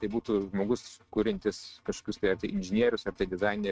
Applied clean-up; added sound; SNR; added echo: neural mask model RNNoise.